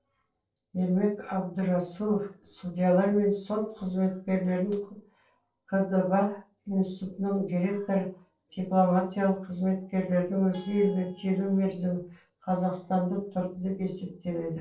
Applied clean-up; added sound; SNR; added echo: neural separator model SepFormer DNS4.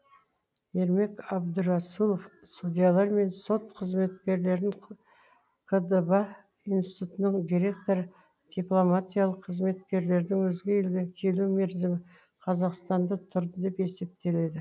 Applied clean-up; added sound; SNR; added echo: none; none; none; none.